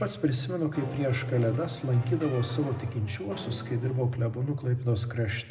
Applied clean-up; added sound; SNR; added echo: none; Brass instrument; 15 dB; none.